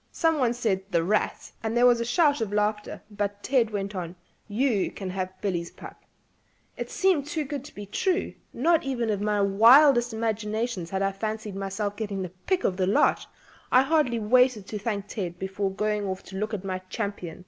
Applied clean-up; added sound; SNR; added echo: none; none; none; none.